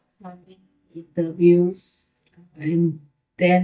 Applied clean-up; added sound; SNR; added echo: neural mask model DeepFilterNet 3.